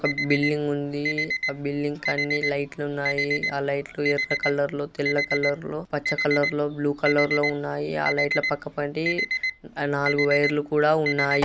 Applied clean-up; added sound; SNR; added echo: none; Alarm; 4 dB; none.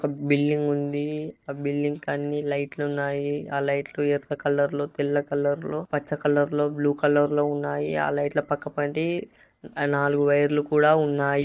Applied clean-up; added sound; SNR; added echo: neural mask model DeepFilterNet 3.